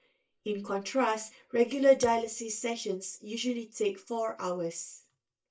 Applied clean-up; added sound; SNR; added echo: neural mask model DeepFilterNet 3.